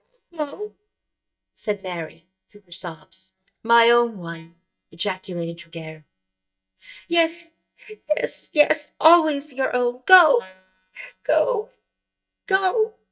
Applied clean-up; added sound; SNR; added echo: neural mask model DeepFilterNet 3.